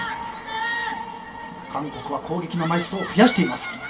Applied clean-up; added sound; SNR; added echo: none; none; none; reverberation time 0.2 s.